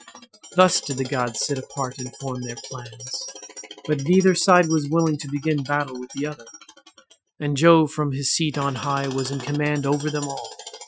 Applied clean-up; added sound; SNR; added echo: classical method Wiener filter.